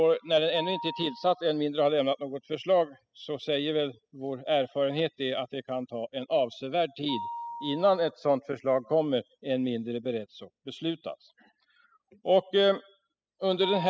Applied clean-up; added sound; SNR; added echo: classical method spectral subtraction.